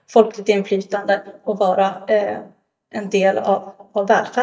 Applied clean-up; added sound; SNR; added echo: neural mask model DeepFilterNet 3.